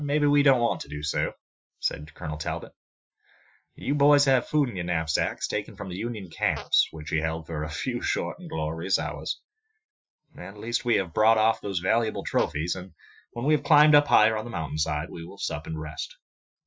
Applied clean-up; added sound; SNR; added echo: classical method Wiener filter.